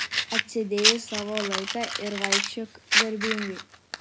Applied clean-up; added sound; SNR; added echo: none; Fire; -4 dB; none.